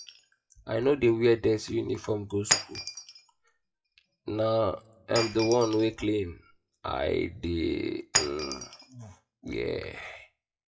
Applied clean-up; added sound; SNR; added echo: classical method WPE with log-MMSE.